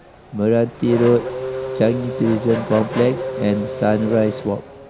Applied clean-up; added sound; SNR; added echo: none; Race car, auto racing / Accelerating, revving, vroom; 9 dB; none.